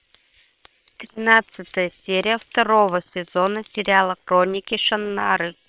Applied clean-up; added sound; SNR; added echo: neural separator model SepFormer WHAM!.